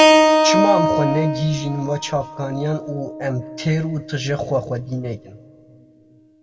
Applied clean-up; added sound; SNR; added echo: none; Keyboard (musical); -2 dB; reverberation time 1.4 s.